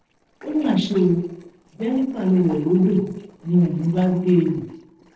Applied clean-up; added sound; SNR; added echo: neural separator model SepFormer DNS4.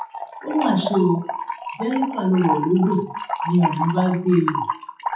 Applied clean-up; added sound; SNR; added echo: classical method WPE with log-MMSE.